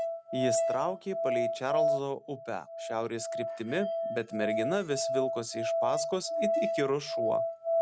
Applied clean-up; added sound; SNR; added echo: none; Musical instrument; -2 dB; none.